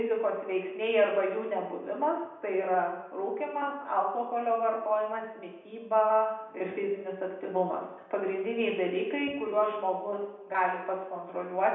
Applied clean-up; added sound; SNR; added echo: none; none; none; reverberation time 0.8 s.